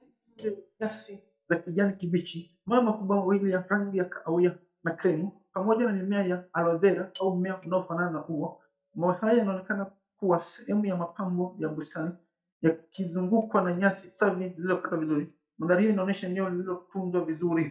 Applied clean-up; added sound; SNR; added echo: neural mask model DeepFilterNet 3.